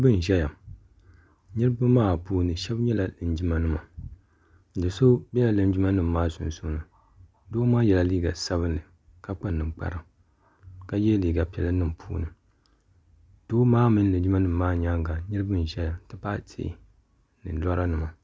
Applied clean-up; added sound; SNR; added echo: none; none; none; none.